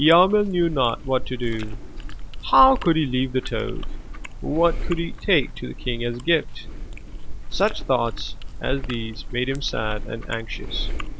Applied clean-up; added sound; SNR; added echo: none; Chewing, mastication; 5 dB; none.